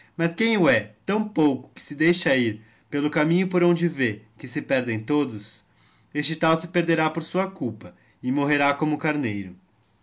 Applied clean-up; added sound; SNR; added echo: none; none; none; none.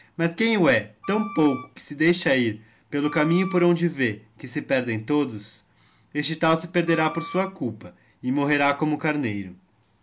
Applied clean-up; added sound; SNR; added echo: none; Wind instrument, woodwind instrument; 15 dB; none.